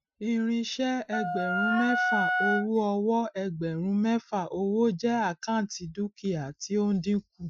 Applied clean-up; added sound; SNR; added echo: classical method Wiener filter.